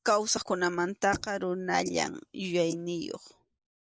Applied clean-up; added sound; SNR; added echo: neural mask model Resemble Enhance denoiser.